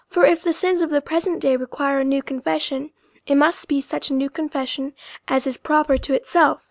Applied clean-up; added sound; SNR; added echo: none; none; none; none.